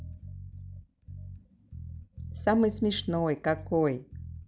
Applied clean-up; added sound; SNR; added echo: none; Bass guitar; 12 dB; none.